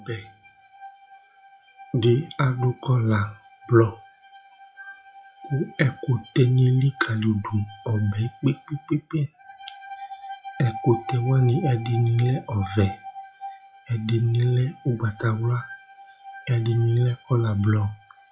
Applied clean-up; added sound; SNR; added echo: classical method log-MMSE.